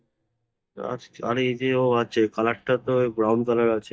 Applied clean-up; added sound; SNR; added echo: neural mask model DeepFilterNet 3.